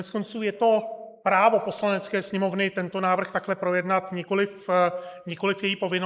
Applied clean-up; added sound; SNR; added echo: neural mask model Resemble Enhance denoiser.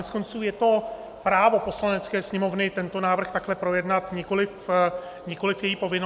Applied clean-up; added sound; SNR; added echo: none; none; none; none.